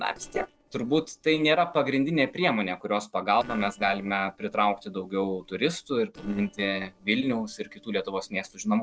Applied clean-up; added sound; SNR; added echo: neural separator model SepFormer DNS4.